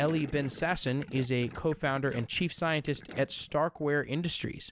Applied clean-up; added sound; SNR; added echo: none; Gurgling; 17 dB; none.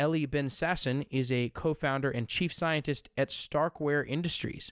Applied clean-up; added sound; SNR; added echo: none; none; none; none.